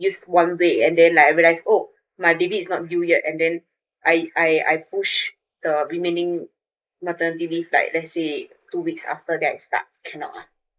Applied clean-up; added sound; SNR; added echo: neural mask model Resemble Enhance denoiser.